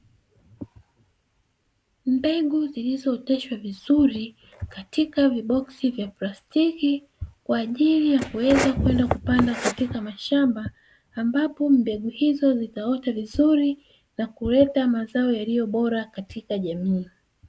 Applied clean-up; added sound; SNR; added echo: none; none; none; none.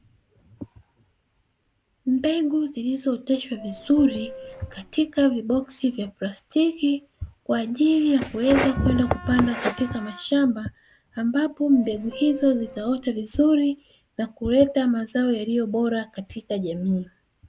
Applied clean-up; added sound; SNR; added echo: none; Subway, metro, underground / Doorbell + Wind instrument, woodwind instrument; 17 dB; none.